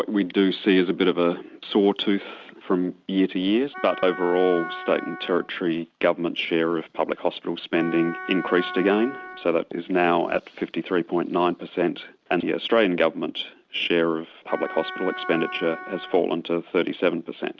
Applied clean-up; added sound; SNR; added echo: none; Wind instrument, woodwind instrument; 12 dB; none.